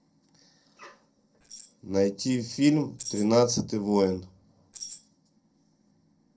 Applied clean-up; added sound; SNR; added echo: neural separator model SepFormer DNS4.